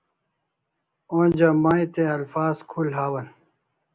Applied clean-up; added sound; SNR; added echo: none; none; none; none.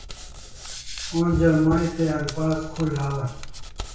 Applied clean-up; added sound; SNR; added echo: none; Hands; 12 dB; reverberation time 0.6 s.